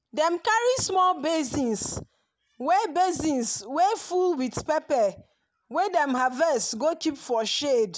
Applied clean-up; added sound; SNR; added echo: none; none; none; none.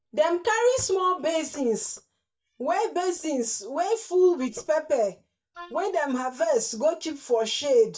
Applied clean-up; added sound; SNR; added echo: neural mask model DeepFilterNet 3.